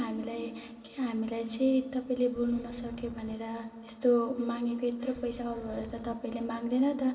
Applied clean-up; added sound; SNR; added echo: none; Wind; 17 dB; reverberation time 2.3 s.